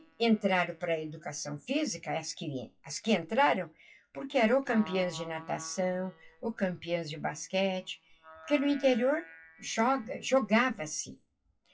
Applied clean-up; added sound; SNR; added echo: classical method WPE with log-MMSE.